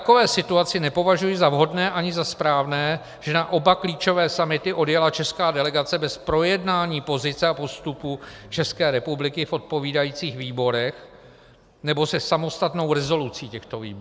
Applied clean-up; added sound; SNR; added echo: none; none; none; none.